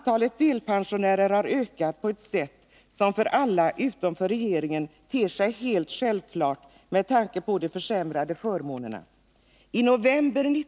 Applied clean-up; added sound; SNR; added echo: none; none; none; none.